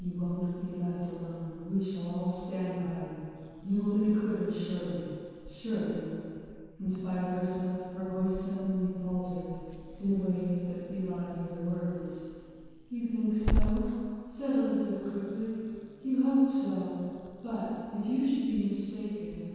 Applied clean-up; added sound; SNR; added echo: none; Growling / Hiss; 8 dB; reverberation time 2.1 s.